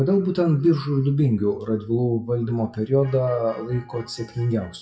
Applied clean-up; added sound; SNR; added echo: classical method WPE with log-MMSE.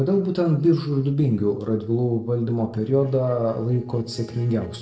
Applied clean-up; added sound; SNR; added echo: neural separator model SepFormer DNS4.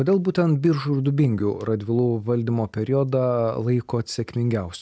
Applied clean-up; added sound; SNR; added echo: none; none; none; none.